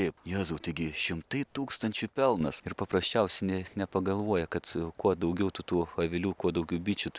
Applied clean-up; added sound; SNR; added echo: none; none; none; none.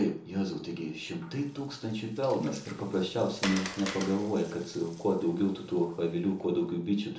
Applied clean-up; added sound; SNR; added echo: none; Water; 14 dB; reverberation time 1.0 s.